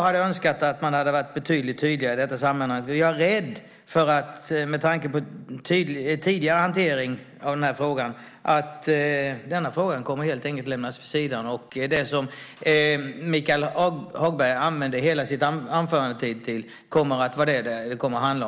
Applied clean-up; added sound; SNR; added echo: none; none; none; none.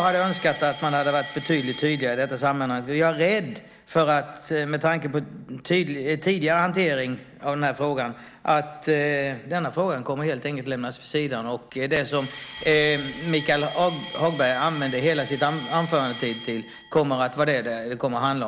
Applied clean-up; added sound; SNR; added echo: none; Alarm; 17 dB; none.